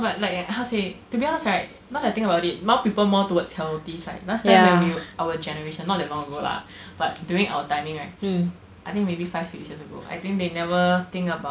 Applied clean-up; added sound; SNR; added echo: none; none; none; none.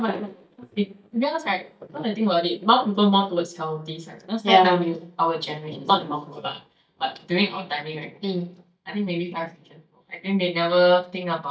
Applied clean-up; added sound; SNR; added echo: neural mask model DeepFilterNet 3.